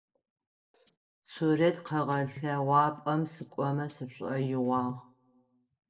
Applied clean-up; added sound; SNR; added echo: neural separator model SepFormer DNS4.